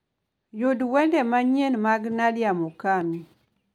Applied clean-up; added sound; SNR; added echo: none; none; none; none.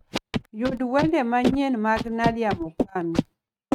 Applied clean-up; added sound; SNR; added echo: neural mask model RNNoise.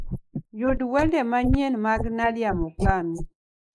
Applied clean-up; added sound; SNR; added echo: neural mask model Resemble Enhance denoiser.